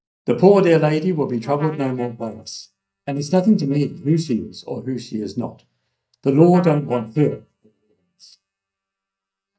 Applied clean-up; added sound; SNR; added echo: neural mask model DeepFilterNet 3.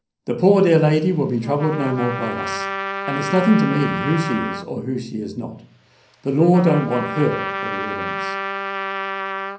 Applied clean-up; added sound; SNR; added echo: none; Trumpet; 7 dB; reverberation time 0.6 s.